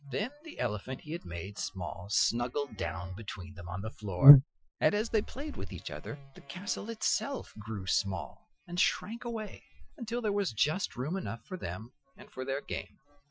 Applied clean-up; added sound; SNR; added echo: classical method Wiener filter.